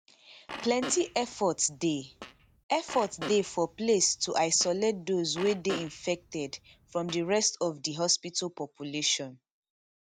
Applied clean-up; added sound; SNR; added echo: none; Fart; 14 dB; none.